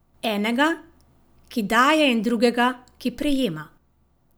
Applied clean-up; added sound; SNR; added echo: none; none; none; none.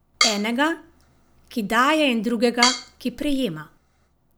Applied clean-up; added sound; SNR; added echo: none; Drum kit; 5 dB; none.